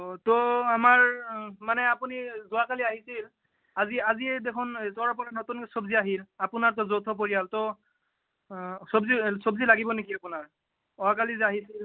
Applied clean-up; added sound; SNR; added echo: none; none; none; none.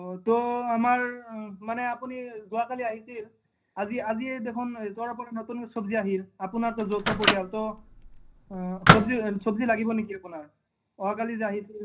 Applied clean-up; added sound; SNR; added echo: none; Microwave oven; -4 dB; reverberation time 0.4 s.